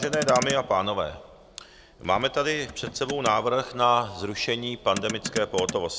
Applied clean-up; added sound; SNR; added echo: none; Motor vehicle (road); 11 dB; none.